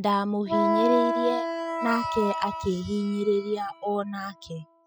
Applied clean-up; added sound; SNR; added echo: classical method spectral subtraction.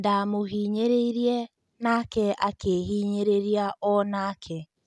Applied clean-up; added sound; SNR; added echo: none; none; none; none.